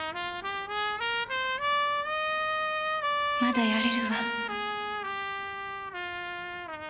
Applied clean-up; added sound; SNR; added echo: none; Trumpet; -5 dB; none.